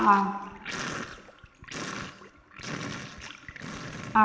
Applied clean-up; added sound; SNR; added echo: none; Sink (filling or washing); 9 dB; reverberation time 1.6 s.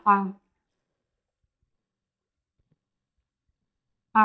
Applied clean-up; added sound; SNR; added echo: neural mask model DeepFilterNet 3.